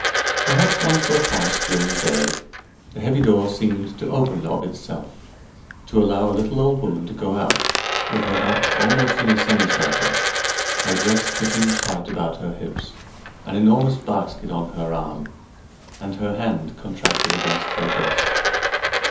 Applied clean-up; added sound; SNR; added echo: none; Coin (dropping); 2 dB; reverberation time 0.7 s.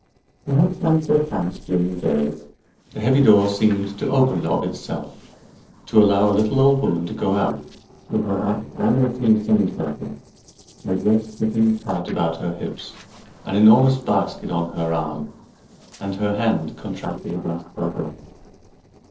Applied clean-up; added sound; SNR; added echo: neural separator model SepFormer DNS4.